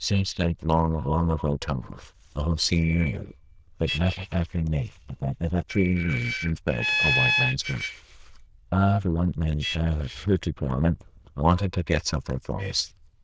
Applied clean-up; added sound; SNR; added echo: neural diffusion model UNIVERSE++.